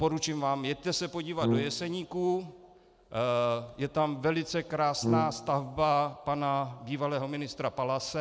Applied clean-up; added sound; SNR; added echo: none; Brass instrument; 1 dB; none.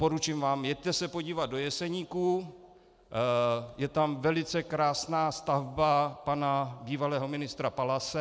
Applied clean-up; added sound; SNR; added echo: none; none; none; none.